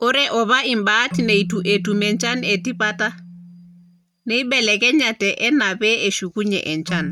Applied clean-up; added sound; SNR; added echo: neural mask model RNNoise.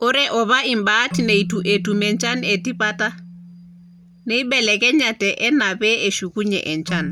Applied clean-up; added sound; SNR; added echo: none; Keyboard (musical); 12 dB; none.